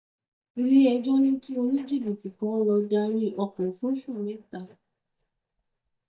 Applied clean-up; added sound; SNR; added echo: neural mask model DeepFilterNet 3.